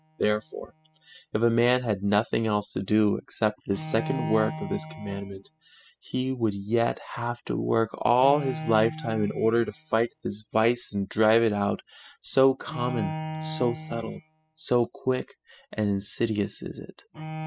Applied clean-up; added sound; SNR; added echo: classical method spectral subtraction.